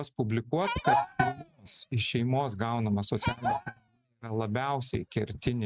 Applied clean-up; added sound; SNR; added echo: neural mask model RNNoise.